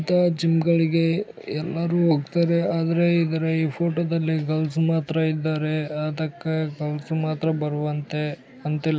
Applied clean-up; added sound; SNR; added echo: none; none; none; none.